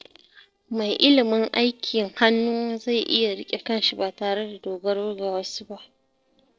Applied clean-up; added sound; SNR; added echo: neural separator model SepFormer DNS4.